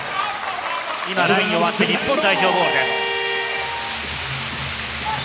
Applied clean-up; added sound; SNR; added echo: none; none; none; none.